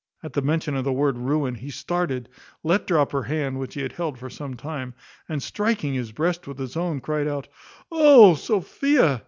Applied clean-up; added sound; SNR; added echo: none; none; none; none.